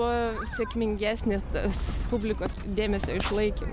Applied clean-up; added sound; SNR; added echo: none; Writing; 12 dB; none.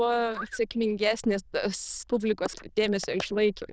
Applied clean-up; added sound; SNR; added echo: neural diffusion model UNIVERSE++.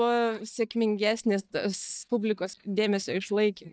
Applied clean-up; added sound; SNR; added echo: neural mask model DeepFilterNet 3.